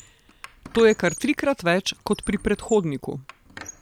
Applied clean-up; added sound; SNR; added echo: none; Squeak; 19 dB; none.